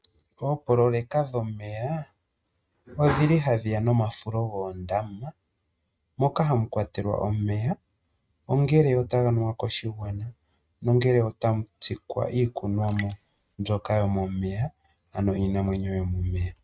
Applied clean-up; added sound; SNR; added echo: neural mask model RNNoise.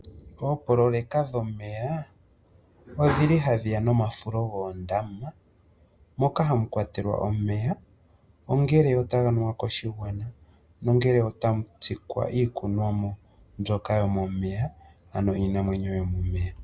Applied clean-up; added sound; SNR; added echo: none; none; none; none.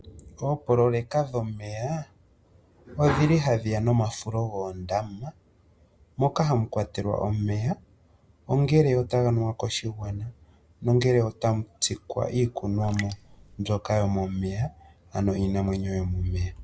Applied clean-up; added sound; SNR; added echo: none; Raindrop; 15 dB; none.